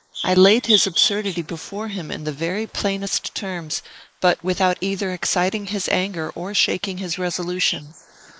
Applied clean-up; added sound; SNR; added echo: neural mask model Resemble Enhance denoiser.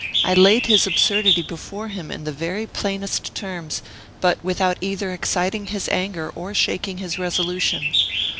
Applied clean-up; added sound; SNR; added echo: none; Bird; 4 dB; none.